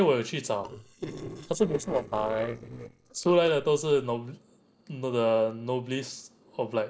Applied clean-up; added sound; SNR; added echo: neural separator model SepFormer DNS4.